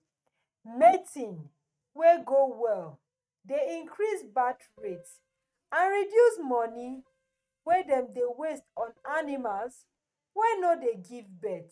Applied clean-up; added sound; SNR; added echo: neural mask model RNNoise.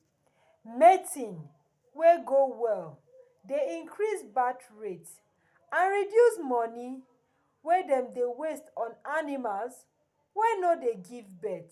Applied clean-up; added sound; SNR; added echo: none; none; none; none.